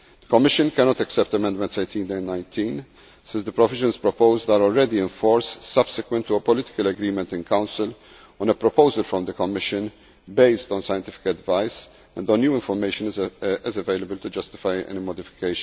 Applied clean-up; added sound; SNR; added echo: none; none; none; none.